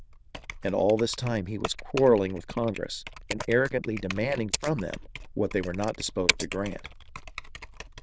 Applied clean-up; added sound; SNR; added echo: neural diffusion model UNIVERSE++.